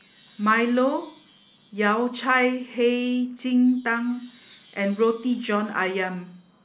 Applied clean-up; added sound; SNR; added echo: none; Wind chime; 18 dB; none.